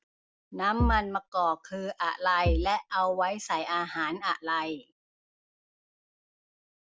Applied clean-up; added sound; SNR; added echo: none; Bass drum; -2 dB; none.